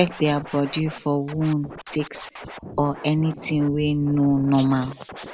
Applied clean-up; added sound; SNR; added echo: none; Scratching (performance technique); 16 dB; none.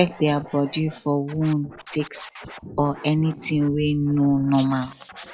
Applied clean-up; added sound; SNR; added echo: classical method log-MMSE.